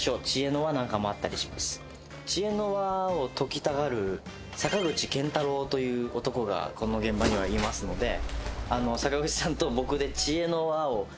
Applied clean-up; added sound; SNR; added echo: none; Bird; 5 dB; none.